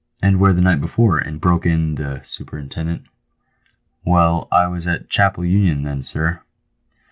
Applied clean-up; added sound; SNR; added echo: none; none; none; none.